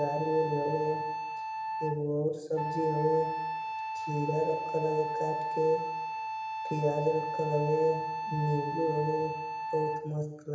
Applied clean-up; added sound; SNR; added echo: none; Wind instrument, woodwind instrument; 4 dB; reverberation time 0.8 s.